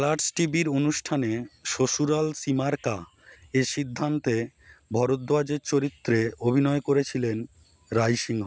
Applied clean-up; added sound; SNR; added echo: none; none; none; none.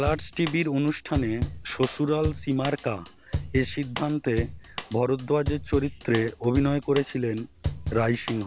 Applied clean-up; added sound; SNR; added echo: none; Drum / Drum kit; 8 dB; none.